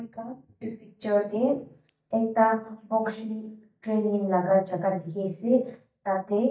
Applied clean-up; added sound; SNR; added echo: neural mask model DeepFilterNet 3.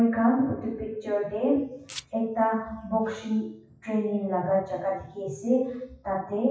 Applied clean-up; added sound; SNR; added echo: classical method WPE with log-MMSE.